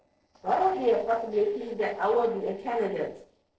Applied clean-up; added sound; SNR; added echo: neural separator model SepFormer DNS4.